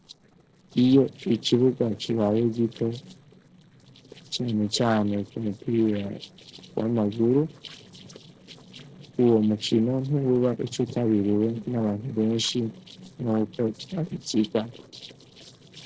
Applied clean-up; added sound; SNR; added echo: neural separator model SepFormer DNS4.